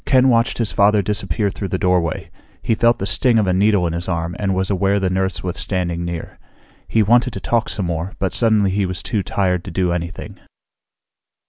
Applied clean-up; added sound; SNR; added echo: none; none; none; none.